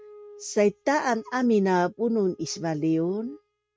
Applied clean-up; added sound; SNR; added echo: neural mask model RNNoise.